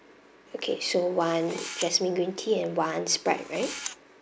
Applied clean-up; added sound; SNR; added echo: none; Camera; 14 dB; none.